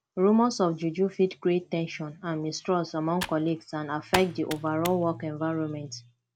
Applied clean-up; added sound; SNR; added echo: none; Computer keyboard; 11 dB; none.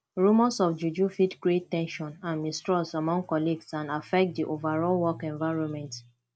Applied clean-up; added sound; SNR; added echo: none; none; none; none.